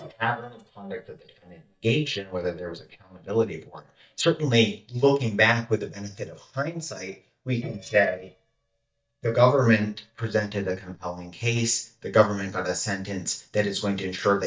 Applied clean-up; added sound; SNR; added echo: neural mask model DeepFilterNet 3.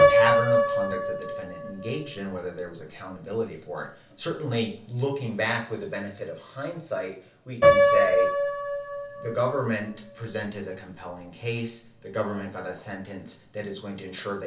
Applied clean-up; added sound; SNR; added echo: none; Piano; -4 dB; reverberation time 0.3 s.